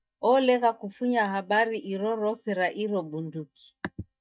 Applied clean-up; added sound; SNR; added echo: neural mask model DeepFilterNet 3.